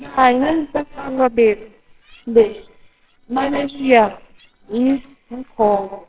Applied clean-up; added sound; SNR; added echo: neural separator model SepFormer WHAMR!.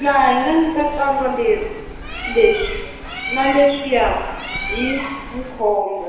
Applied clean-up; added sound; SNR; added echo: none; Bird; 10 dB; reverberation time 1.0 s.